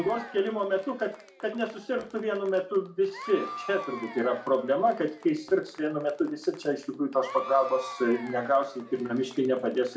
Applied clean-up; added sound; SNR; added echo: none; Applause / Crowd / Cheering; 16 dB; reverberation time 0.3 s.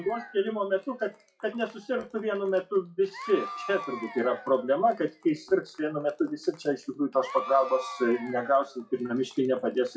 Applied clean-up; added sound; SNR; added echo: classical method WPE with log-MMSE.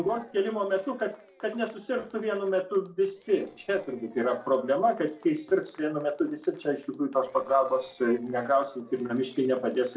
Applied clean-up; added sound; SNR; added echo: neural separator model SepFormer DNS4.